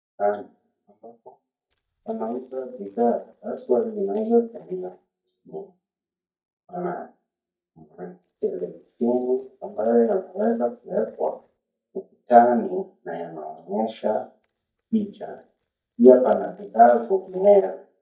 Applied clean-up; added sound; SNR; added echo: neural mask model DeepFilterNet 3.